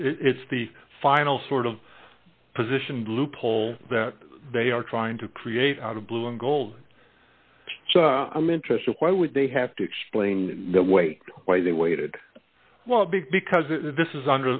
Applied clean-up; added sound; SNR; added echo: none; none; none; none.